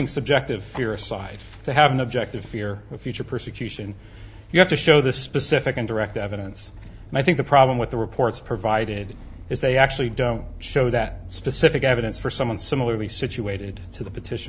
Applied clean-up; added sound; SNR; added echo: none; Engine starting / Motor vehicle (road); 16 dB; none.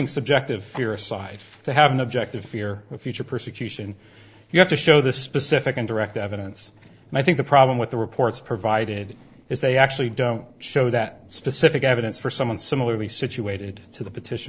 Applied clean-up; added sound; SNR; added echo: neural separator model SepFormer DNS4.